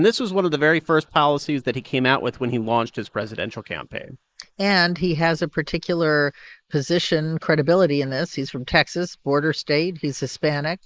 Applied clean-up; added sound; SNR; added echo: neural mask model Resemble Enhance denoiser.